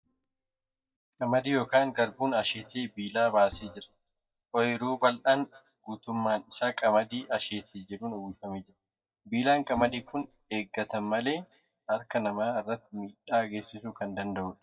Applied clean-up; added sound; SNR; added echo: neural mask model DeepFilterNet 3.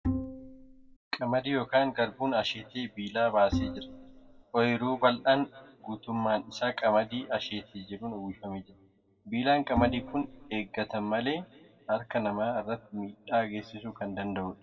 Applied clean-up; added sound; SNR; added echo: none; Bowed string instrument; 4 dB; reverberation time 1.3 s.